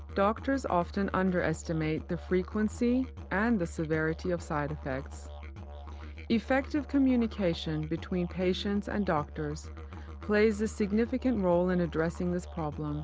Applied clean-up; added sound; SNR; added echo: none; Musical instrument; 12 dB; none.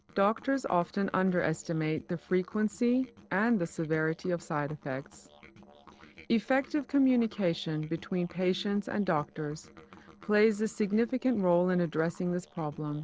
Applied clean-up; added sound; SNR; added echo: neural separator model SepFormer DNS4.